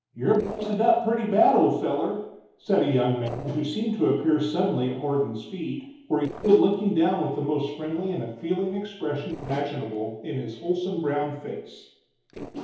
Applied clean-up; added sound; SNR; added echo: neural separator model SepFormer DNS4.